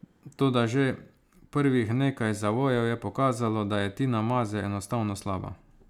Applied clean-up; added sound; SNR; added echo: none; none; none; none.